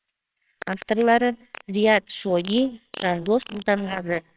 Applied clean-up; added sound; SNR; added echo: neural separator model SepFormer WHAMR!.